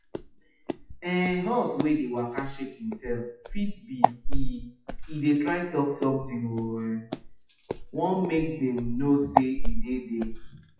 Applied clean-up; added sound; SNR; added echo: classical method WPE with log-MMSE.